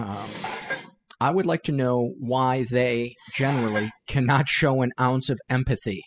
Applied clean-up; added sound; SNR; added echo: classical method spectral subtraction.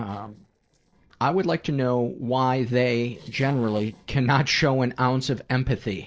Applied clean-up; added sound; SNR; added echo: neural separator model SepFormer DNS4.